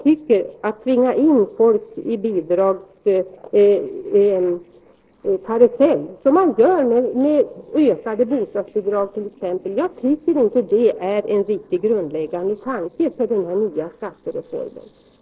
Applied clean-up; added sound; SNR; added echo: neural separator model SepFormer DNS4.